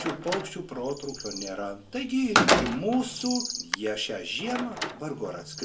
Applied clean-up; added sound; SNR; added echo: none; Slam; 0 dB; reverberation time 0.2 s.